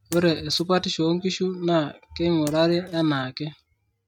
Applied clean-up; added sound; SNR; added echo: neural mask model RNNoise.